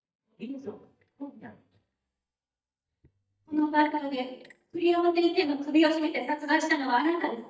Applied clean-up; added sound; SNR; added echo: neural mask model DeepFilterNet 3.